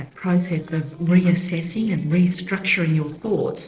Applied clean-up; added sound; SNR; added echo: neural separator model SepFormer DNS4.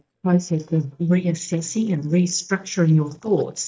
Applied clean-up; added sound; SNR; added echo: neural mask model DeepFilterNet 3.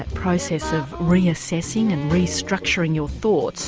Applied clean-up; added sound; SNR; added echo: none; none; none; none.